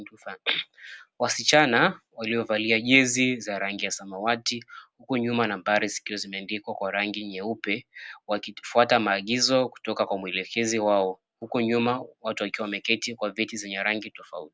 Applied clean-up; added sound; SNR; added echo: none; none; none; none.